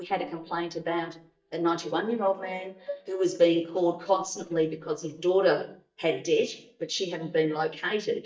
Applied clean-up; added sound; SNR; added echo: neural mask model DeepFilterNet 3.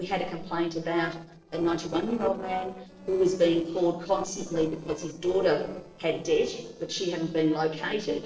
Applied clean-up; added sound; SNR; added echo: neural separator model SepFormer DNS4.